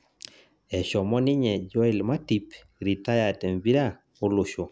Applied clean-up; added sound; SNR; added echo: none; none; none; none.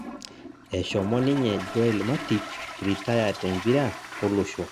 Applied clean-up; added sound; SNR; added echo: none; Toilet flush; 11 dB; none.